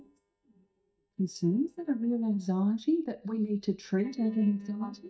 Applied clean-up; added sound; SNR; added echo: neural mask model DeepFilterNet 3.